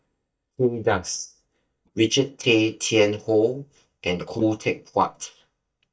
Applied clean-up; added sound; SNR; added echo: neural mask model DeepFilterNet 3.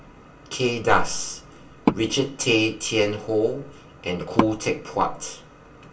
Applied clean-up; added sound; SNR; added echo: none; Wood; 8 dB; reverberation time 0.2 s.